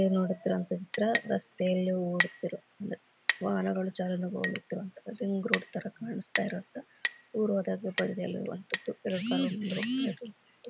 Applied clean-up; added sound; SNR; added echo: none; Chink, clink; -3 dB; none.